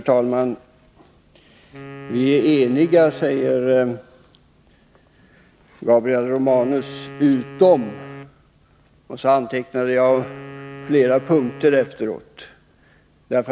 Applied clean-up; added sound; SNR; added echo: none; Wind instrument, woodwind instrument; 18 dB; none.